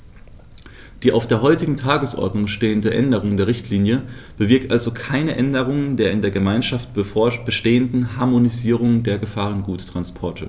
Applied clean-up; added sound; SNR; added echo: none; none; none; none.